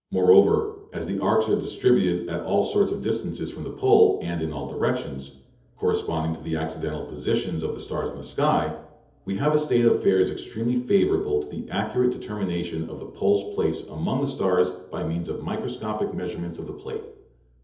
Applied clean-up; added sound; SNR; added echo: none; none; none; reverberation time 0.8 s.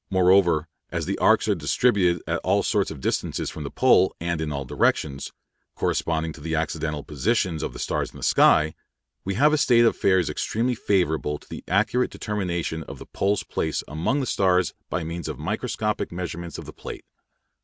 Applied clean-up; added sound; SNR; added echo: none; none; none; none.